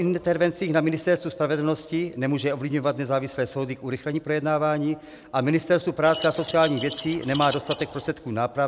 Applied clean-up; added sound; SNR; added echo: none; Keys jangling; 3 dB; none.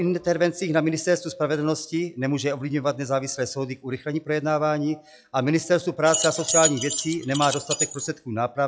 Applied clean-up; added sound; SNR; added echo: classical method log-MMSE.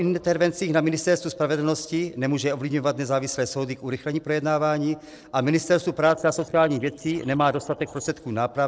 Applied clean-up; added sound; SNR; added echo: neural separator model SepFormer DNS4.